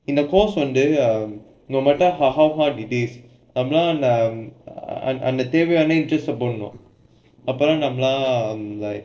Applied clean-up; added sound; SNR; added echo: neural separator model SepFormer DNS4.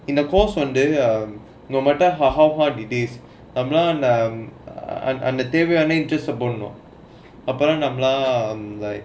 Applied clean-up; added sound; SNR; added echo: none; none; none; none.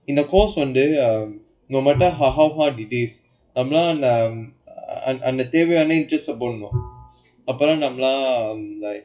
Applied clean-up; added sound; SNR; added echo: classical method WPE with log-MMSE.